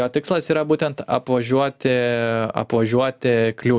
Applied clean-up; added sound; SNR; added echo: none; none; none; none.